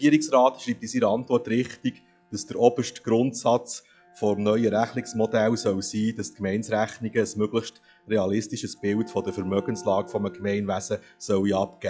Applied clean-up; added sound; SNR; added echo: classical method log-MMSE.